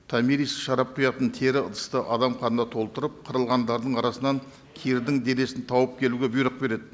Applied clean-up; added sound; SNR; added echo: none; none; none; none.